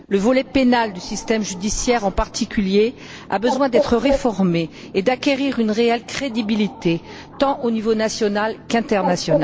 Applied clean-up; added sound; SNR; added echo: none; Bird; 10 dB; none.